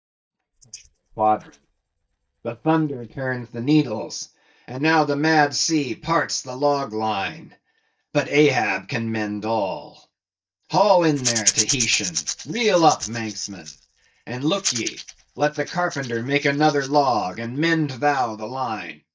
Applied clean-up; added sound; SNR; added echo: neural mask model DeepFilterNet 3.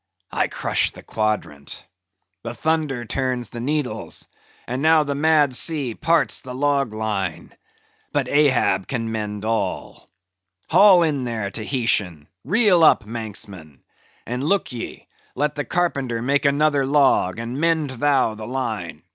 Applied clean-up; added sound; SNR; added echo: none; none; none; none.